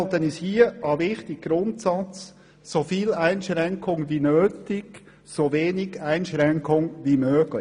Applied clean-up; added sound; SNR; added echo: none; none; none; none.